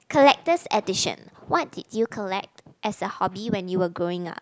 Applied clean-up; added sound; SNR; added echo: none; none; none; none.